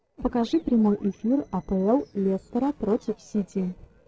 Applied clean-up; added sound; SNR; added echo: neural separator model SepFormer DNS4.